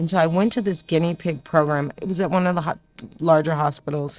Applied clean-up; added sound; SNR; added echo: neural separator model SepFormer DNS4.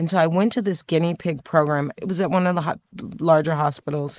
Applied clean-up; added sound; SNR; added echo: neural mask model Resemble Enhance denoiser.